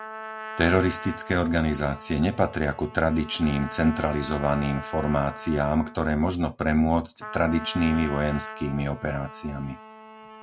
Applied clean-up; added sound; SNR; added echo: none; Trumpet; 14 dB; none.